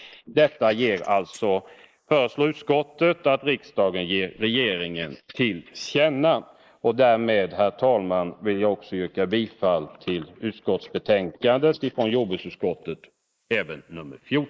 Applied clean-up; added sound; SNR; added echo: neural mask model Resemble Enhance denoiser.